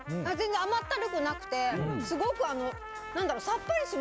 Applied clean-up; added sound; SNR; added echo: none; Trumpet; 11 dB; none.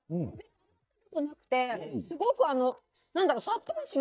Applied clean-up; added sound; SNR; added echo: neural mask model DeepFilterNet 3.